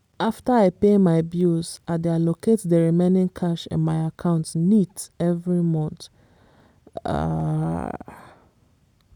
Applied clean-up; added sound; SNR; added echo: none; none; none; none.